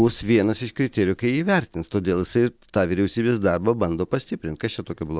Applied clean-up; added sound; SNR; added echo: none; none; none; none.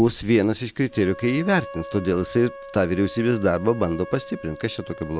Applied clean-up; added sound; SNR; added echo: none; Wind instrument, woodwind instrument; 16 dB; none.